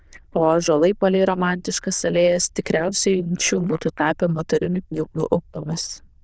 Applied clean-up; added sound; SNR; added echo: neural diffusion model UNIVERSE++.